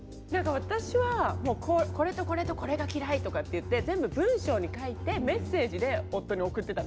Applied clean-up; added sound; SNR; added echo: none; Bowed string instrument; 8 dB; none.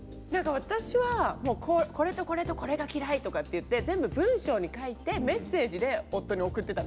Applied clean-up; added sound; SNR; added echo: none; none; none; none.